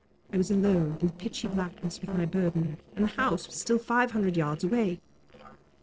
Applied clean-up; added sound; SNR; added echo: neural separator model SepFormer DNS4.